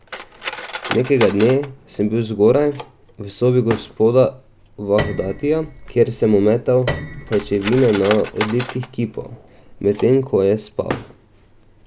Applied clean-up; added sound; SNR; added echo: none; Piano + Cutlery, silverware; 13 dB; none.